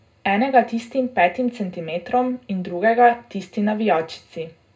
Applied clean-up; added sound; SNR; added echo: none; none; none; reverberation time 0.2 s.